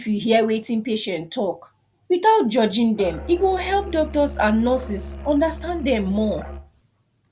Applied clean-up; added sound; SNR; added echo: none; Musical instrument; 12 dB; none.